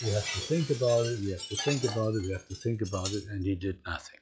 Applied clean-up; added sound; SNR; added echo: classical method log-MMSE.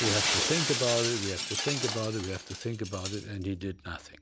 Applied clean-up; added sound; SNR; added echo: none; Shatter; 1 dB; none.